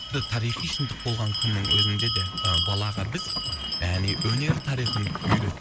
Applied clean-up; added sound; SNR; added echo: none; Bell; 1 dB; none.